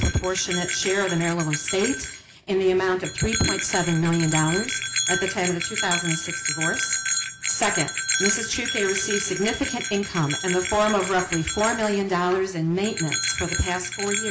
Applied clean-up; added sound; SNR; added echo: none; Bell; 4 dB; none.